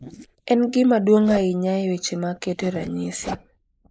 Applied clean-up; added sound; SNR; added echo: neural mask model Resemble Enhance denoiser.